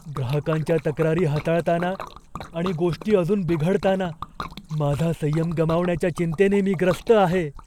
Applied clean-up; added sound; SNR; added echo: none; Liquid; 16 dB; none.